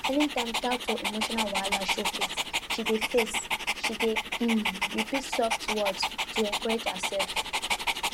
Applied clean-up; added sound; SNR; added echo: none; Dog; -1 dB; none.